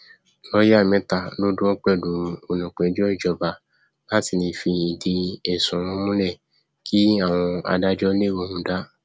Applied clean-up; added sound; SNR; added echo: none; none; none; none.